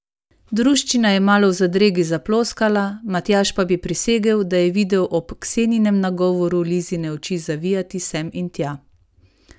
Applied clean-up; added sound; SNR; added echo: none; none; none; none.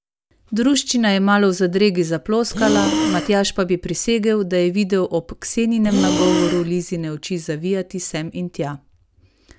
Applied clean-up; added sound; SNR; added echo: none; Breathing; 2 dB; none.